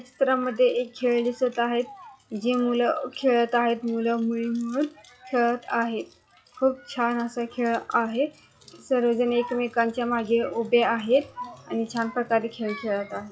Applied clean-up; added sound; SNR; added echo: classical method log-MMSE.